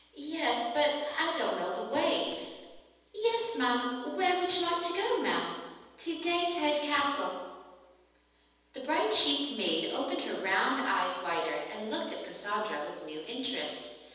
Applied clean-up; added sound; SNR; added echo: none; Coin (dropping); 19 dB; reverberation time 1.1 s.